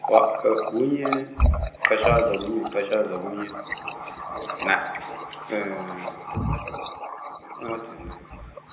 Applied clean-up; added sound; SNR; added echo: none; Water tap, faucet; 3 dB; reverberation time 0.8 s.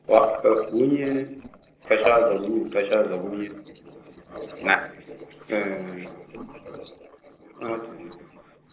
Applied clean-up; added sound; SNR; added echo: neural separator model SepFormer DNS4.